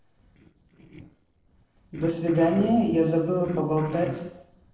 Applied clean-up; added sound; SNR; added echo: neural separator model SepFormer DNS4.